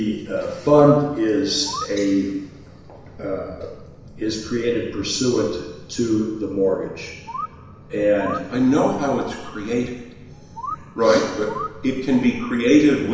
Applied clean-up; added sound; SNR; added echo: none; Bird; 15 dB; reverberation time 1.0 s.